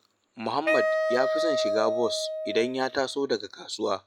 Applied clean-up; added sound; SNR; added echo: classical method log-MMSE.